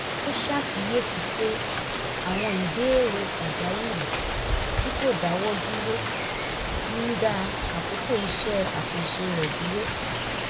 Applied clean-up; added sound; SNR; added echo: none; Rain; -1 dB; none.